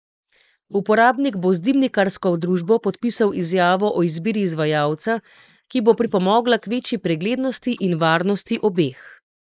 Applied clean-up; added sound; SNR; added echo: neural mask model Resemble Enhance denoiser.